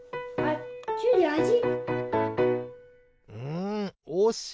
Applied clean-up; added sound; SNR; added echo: none; none; none; none.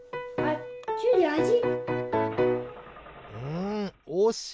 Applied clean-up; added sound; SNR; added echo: none; Engine starting / Car; 19 dB; none.